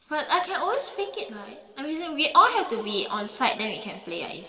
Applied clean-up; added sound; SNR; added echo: neural separator model SepFormer DNS4.